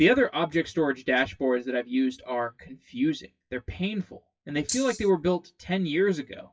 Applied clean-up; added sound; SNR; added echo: classical method WPE with log-MMSE.